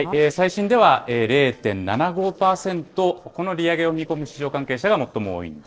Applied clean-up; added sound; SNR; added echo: neural separator model SepFormer DNS4.